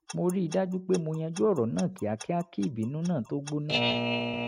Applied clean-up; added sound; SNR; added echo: neural mask model RNNoise.